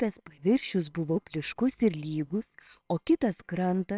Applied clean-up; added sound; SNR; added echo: neural separator model SepFormer WHAMR!.